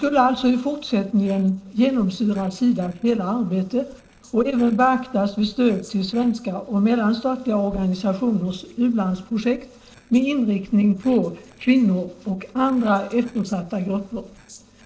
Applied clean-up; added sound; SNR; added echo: neural separator model SepFormer DNS4.